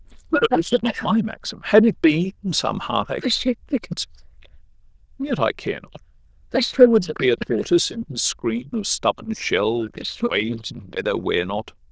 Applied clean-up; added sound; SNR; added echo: neural diffusion model UNIVERSE++.